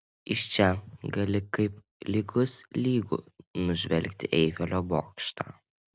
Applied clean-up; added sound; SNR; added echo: none; none; none; none.